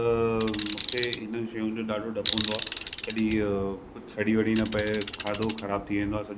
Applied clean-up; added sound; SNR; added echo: none; Tools; 10 dB; none.